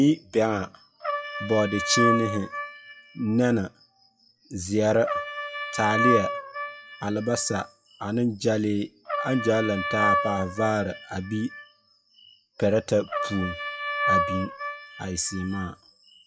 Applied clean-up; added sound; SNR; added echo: classical method WPE with log-MMSE.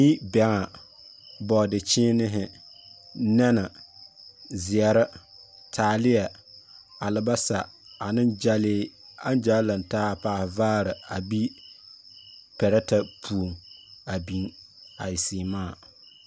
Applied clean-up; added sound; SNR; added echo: none; none; none; none.